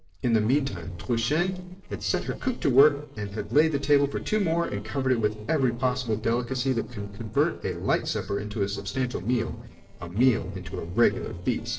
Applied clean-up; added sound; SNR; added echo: neural separator model SepFormer DNS4.